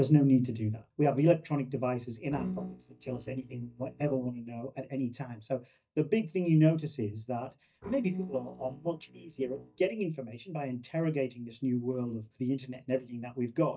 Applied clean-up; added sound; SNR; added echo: neural mask model DeepFilterNet 3.